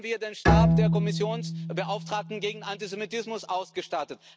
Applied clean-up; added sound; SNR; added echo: none; Bowed string instrument; -4 dB; none.